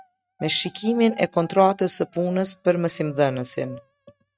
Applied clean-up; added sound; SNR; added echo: neural mask model RNNoise.